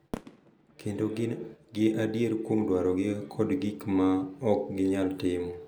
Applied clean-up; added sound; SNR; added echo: none; Fireworks; 19 dB; none.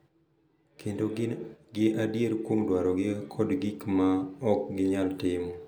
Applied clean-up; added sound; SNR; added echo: none; none; none; none.